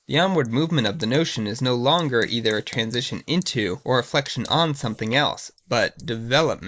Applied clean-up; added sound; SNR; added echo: neural mask model Resemble Enhance denoiser.